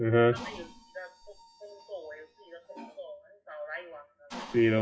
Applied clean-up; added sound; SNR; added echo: classical method WPE with log-MMSE.